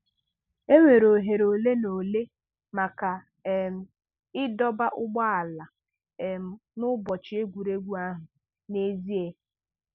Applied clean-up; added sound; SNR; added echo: none; none; none; none.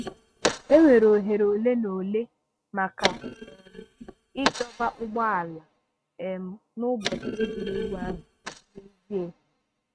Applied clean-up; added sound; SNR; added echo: neural mask model RNNoise.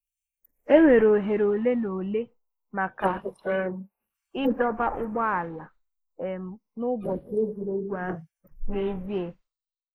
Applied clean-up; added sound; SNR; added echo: neural mask model Resemble Enhance denoiser.